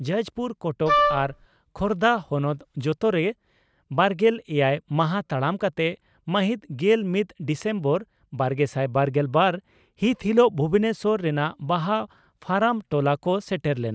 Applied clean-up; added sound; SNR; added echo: none; Wind instrument, woodwind instrument; -2 dB; none.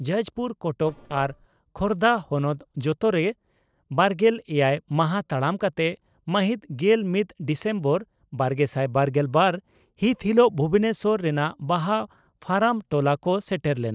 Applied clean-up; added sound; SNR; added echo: neural separator model SepFormer DNS4.